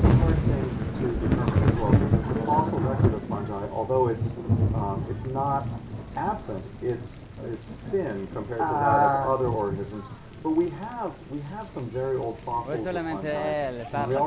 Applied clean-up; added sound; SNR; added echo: none; Thunder / Rain; -1 dB; reverberation time 0.3 s.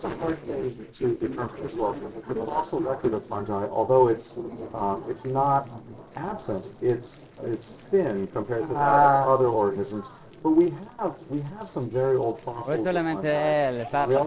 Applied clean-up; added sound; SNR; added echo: neural separator model SepFormer DNS4.